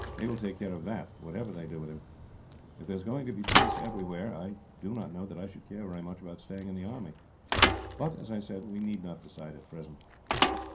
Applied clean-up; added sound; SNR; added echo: none; Thump, thud / Bicycle; -4 dB; reverberation time 0.3 s.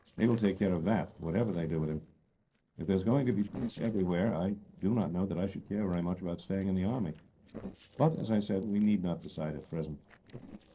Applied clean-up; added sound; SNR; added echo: neural separator model SepFormer DNS4.